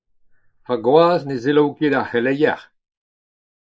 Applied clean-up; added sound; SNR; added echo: neural mask model Resemble Enhance denoiser.